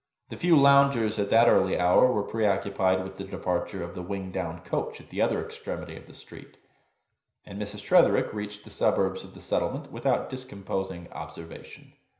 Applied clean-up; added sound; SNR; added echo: none; none; none; reverberation time 0.5 s.